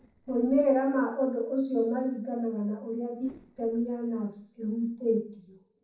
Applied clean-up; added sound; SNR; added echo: neural separator model SepFormer DNS4.